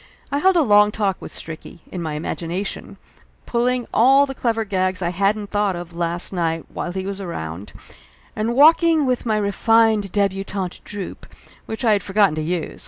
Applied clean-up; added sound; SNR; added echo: none; none; none; none.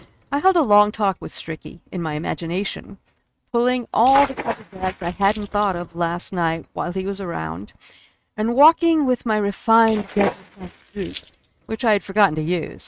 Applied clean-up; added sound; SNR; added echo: neural mask model RNNoise.